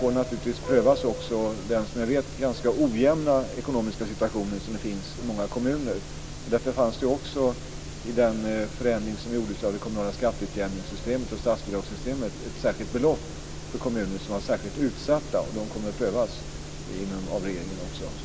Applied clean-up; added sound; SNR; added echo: none; Subway, metro, underground; 14 dB; none.